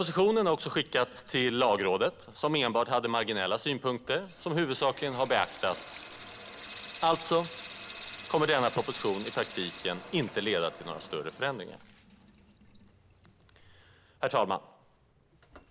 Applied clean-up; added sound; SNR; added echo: none; Sink (filling or washing) / Water tap, faucet; 16 dB; none.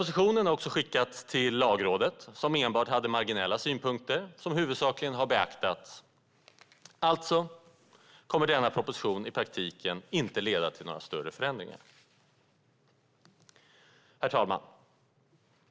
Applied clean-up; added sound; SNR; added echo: none; none; none; none.